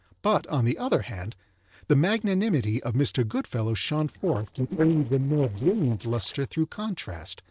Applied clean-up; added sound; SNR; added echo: neural separator model SepFormer DNS4.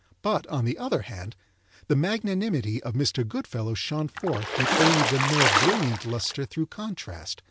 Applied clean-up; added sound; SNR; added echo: none; Water / Splash, splatter; -2 dB; none.